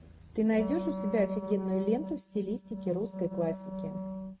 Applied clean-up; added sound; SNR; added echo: neural mask model RNNoise.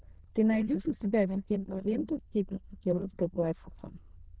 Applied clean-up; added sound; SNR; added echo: neural diffusion model UNIVERSE++.